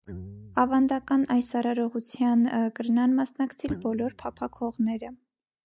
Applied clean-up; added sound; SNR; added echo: neural mask model DeepFilterNet 3.